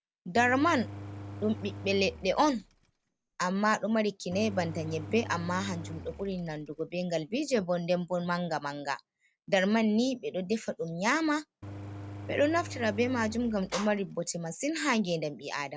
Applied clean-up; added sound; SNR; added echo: none; Engine; 13 dB; none.